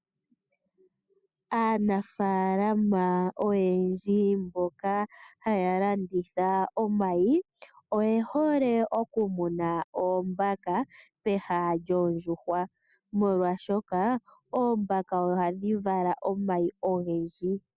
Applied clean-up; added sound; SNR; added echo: none; none; none; none.